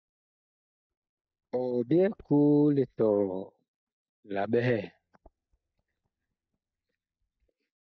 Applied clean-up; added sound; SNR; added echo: neural mask model DeepFilterNet 3.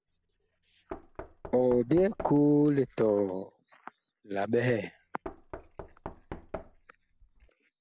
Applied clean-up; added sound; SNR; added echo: none; Knock; 16 dB; none.